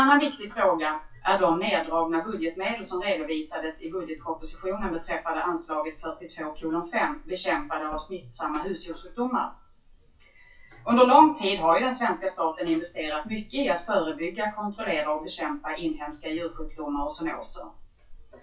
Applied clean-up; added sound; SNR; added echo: classical method WPE with log-MMSE.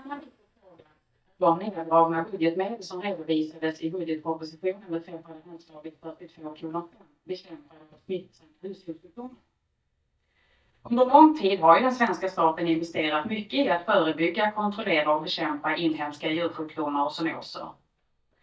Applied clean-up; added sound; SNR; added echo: neural mask model DeepFilterNet 3.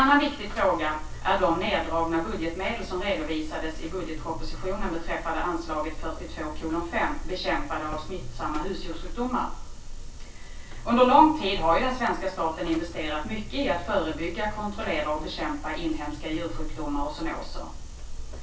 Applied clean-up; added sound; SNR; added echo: none; Buzz; 8 dB; reverberation time 0.3 s.